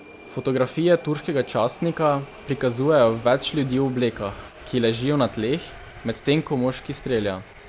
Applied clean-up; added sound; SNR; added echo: none; Subway, metro, underground; 19 dB; none.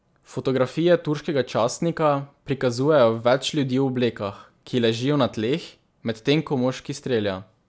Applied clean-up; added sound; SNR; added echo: none; none; none; none.